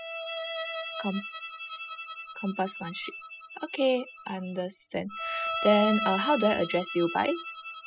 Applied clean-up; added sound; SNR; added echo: classical method spectral subtraction.